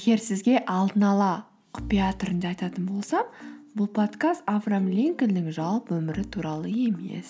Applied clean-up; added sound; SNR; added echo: none; none; none; none.